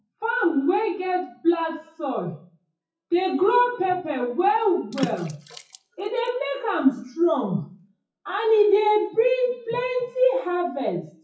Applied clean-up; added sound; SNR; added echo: classical method WPE with log-MMSE.